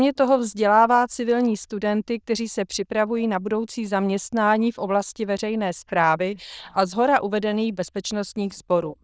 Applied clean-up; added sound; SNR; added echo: neural diffusion model UNIVERSE++.